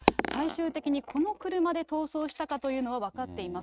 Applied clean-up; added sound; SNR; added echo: neural mask model RNNoise.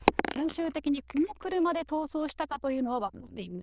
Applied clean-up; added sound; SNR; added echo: neural diffusion model UNIVERSE++.